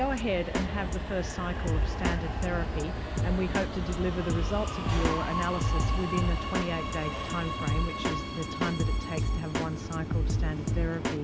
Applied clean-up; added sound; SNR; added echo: none; Drum kit + Subway, metro, underground; -3 dB; none.